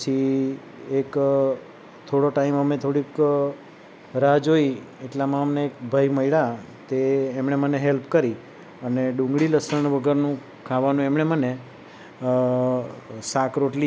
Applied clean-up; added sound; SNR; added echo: none; none; none; none.